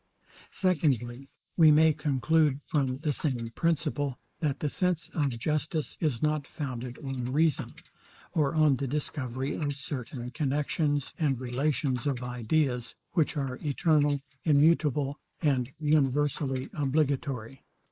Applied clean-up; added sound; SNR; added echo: neural mask model Resemble Enhance denoiser.